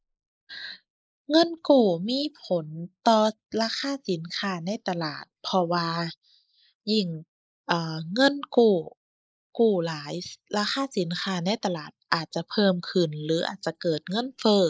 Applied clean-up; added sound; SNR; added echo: neural mask model Resemble Enhance denoiser.